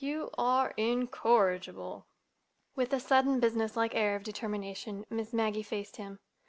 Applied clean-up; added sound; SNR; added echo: none; none; none; none.